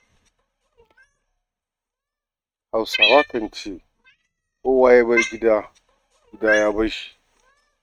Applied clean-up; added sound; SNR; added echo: neural mask model RNNoise.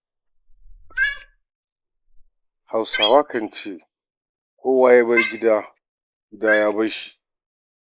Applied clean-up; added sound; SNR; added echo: neural mask model Resemble Enhance denoiser.